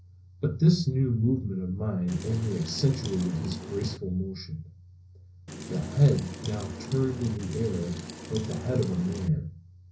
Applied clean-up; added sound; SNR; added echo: none; Wind; 11 dB; reverberation time 0.5 s.